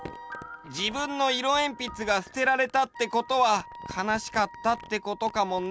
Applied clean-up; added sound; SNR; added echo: none; Wind instrument, woodwind instrument + Crumpling, crinkling; 17 dB; none.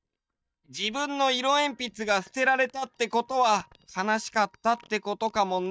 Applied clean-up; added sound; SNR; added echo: neural mask model DeepFilterNet 3.